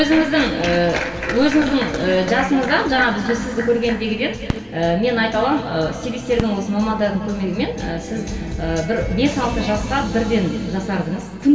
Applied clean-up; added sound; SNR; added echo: none; Fireworks; 14 dB; reverberation time 2.5 s.